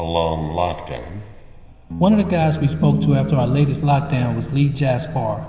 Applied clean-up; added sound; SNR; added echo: none; none; none; reverberation time 2.0 s.